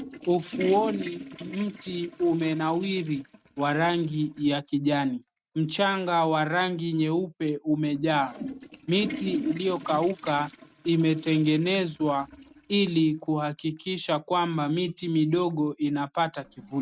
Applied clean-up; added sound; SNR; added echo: neural mask model RNNoise.